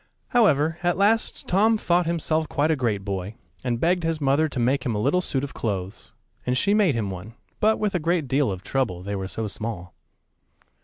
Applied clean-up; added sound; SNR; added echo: none; none; none; none.